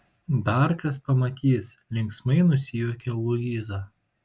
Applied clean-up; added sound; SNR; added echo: none; none; none; none.